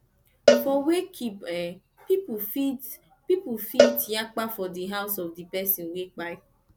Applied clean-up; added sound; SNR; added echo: none; Cowbell; -2 dB; none.